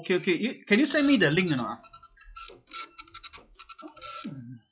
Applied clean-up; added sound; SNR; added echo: classical method log-MMSE.